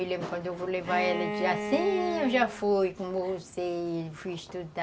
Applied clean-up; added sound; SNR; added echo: none; Bowed string instrument; 6 dB; none.